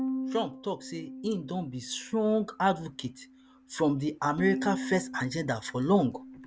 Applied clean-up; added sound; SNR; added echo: none; Bowed string instrument; 9 dB; none.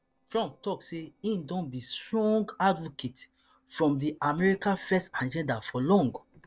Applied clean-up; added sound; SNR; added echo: neural separator model SepFormer DNS4.